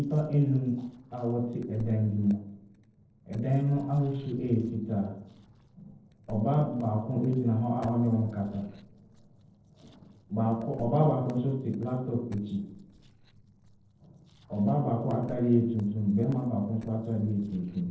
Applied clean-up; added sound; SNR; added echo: neural separator model SepFormer DNS4.